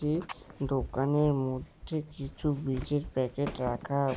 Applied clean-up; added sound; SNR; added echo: none; Walk, footsteps; 14 dB; none.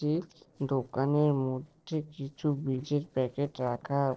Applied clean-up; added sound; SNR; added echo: neural separator model SepFormer DNS4.